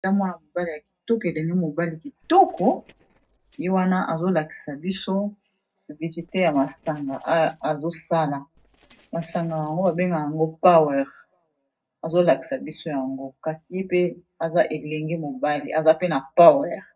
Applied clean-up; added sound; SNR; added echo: neural separator model SepFormer DNS4.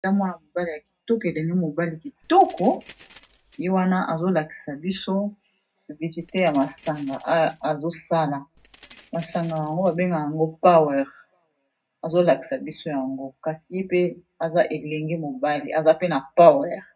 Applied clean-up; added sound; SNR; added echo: none; Keys jangling; 19 dB; reverberation time 0.3 s.